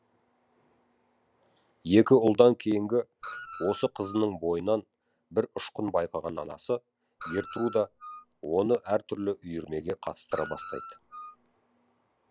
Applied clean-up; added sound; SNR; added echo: none; Screech; 14 dB; none.